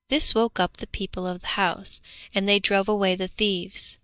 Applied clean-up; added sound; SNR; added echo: neural mask model DeepFilterNet 3.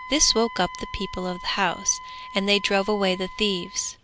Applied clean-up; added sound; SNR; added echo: none; Wind instrument, woodwind instrument; 14 dB; none.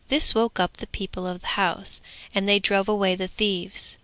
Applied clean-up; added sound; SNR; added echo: none; none; none; none.